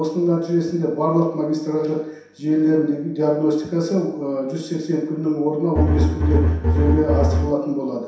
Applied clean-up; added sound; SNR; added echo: none; Bowed string instrument; -3 dB; reverberation time 0.7 s.